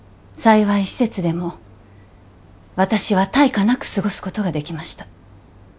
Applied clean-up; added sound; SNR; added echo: none; none; none; none.